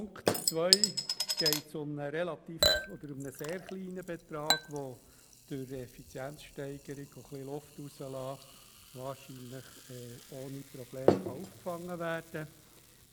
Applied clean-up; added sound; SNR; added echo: none; Chink, clink / Liquid; -4 dB; none.